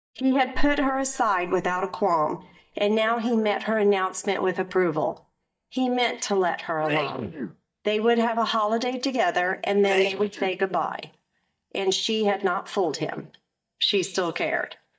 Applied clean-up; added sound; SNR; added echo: neural mask model DeepFilterNet 3.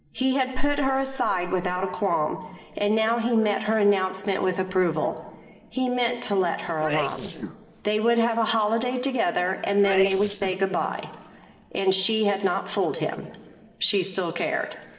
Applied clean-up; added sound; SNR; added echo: neural separator model SepFormer DNS4.